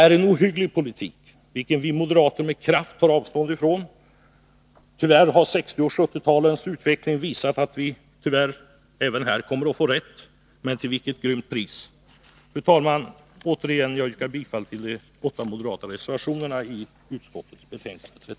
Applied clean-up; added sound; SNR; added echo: none; none; none; none.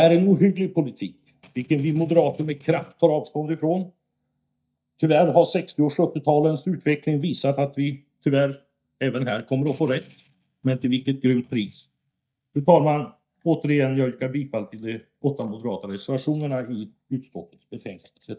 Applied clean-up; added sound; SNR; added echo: neural mask model DeepFilterNet 3.